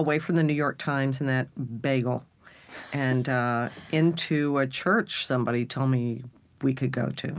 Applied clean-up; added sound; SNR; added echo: none; none; none; none.